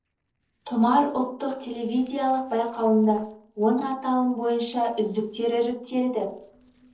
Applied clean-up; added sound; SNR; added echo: neural separator model SepFormer DNS4.